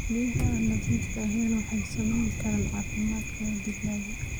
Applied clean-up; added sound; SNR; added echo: none; Thunder; 1 dB; none.